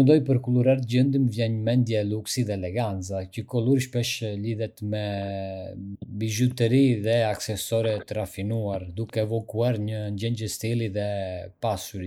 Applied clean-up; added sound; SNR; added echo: neural mask model Resemble Enhance denoiser.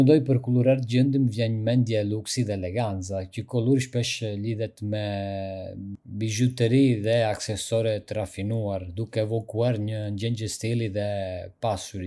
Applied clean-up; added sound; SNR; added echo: none; none; none; none.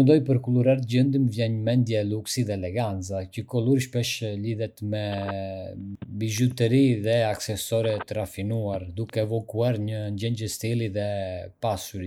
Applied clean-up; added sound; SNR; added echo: none; Telephone; 19 dB; none.